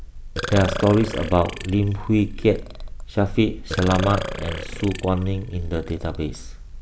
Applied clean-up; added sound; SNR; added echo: none; Burping, eructation; 11 dB; none.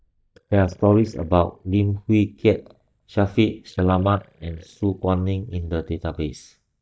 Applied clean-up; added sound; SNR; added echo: neural mask model DeepFilterNet 3.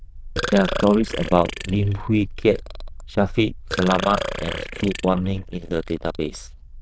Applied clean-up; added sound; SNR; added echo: neural diffusion model UNIVERSE++.